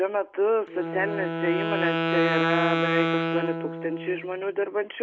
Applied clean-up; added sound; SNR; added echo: none; Wind instrument, woodwind instrument; 1 dB; none.